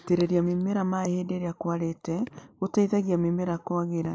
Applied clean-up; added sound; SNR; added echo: neural mask model Resemble Enhance denoiser.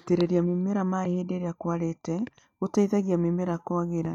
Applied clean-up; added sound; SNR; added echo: neural mask model DeepFilterNet 3.